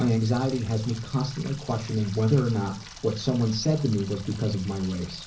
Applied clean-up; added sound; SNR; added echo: none; Water tap, faucet; 18 dB; reverberation time 0.5 s.